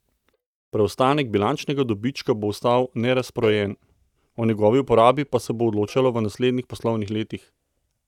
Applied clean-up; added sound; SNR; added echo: neural mask model DeepFilterNet 3.